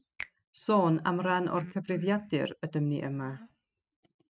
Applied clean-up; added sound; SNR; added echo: neural mask model RNNoise.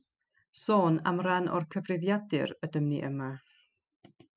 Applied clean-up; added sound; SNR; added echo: none; none; none; none.